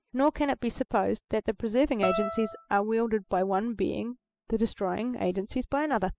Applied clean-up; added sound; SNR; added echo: classical method spectral subtraction.